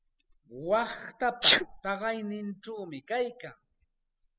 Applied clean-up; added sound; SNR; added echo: classical method spectral subtraction.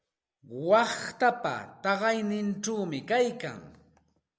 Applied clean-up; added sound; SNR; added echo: none; none; none; none.